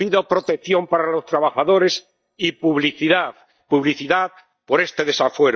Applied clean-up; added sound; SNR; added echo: neural mask model DeepFilterNet 3.